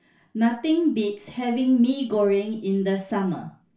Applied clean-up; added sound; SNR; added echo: none; none; none; reverberation time 0.3 s.